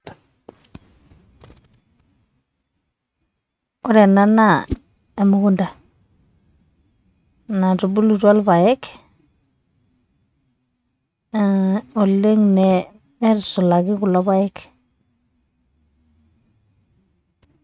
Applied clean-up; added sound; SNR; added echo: neural mask model RNNoise.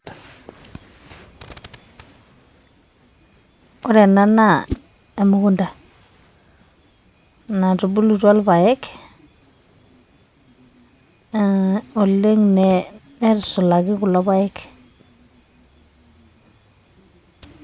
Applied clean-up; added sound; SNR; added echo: none; Whoosh, swoosh, swish; 16 dB; none.